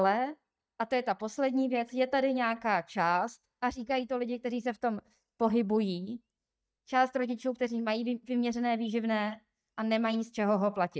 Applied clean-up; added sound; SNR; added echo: neural mask model DeepFilterNet 3.